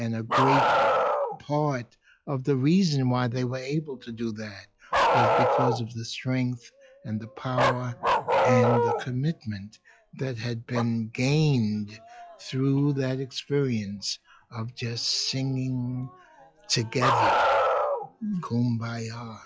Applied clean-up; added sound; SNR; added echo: classical method log-MMSE.